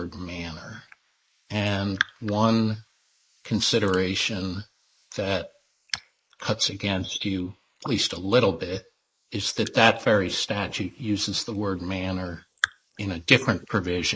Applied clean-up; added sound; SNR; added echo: neural mask model Resemble Enhance denoiser.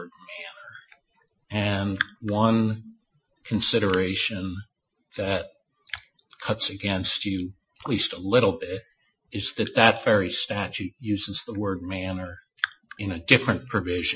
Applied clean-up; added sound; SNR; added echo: classical method Wiener filter.